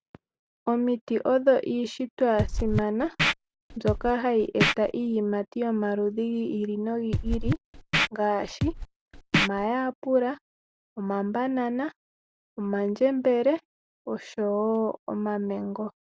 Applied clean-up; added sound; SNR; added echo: none; Scratching (performance technique); 2 dB; none.